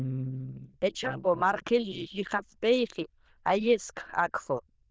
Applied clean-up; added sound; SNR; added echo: neural diffusion model UNIVERSE++.